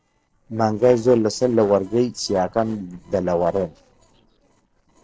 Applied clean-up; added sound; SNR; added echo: neural separator model SepFormer DNS4.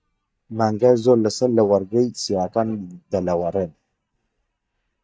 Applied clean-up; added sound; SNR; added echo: neural mask model DeepFilterNet 3.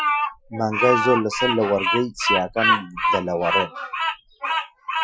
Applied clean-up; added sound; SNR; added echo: classical method Wiener filter.